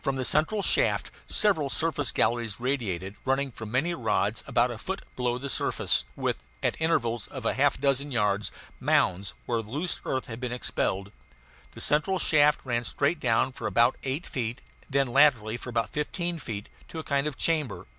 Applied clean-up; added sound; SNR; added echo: none; none; none; none.